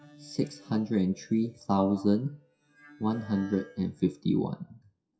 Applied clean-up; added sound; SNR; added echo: classical method WPE with log-MMSE.